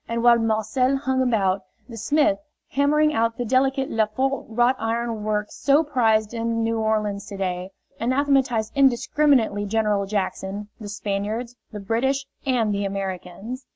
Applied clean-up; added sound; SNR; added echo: none; none; none; none.